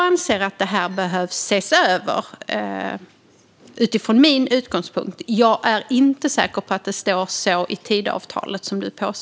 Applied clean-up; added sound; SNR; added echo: none; none; none; none.